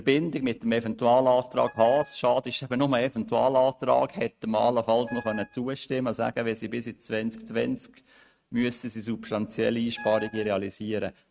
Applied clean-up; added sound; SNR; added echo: neural mask model RNNoise.